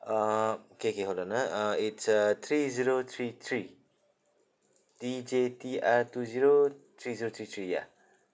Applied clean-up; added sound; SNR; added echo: none; none; none; none.